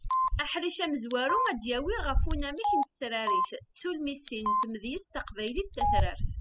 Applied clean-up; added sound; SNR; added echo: classical method spectral subtraction.